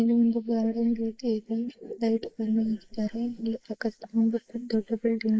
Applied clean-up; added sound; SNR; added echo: neural mask model Resemble Enhance denoiser.